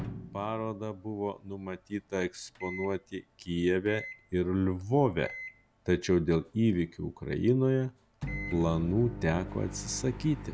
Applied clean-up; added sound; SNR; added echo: none; Microwave oven; 14 dB; none.